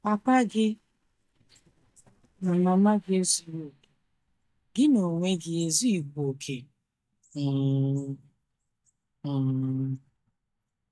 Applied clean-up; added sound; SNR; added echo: neural mask model DeepFilterNet 3.